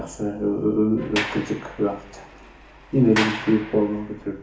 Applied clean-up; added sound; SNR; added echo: none; Sliding door; 10 dB; reverberation time 0.4 s.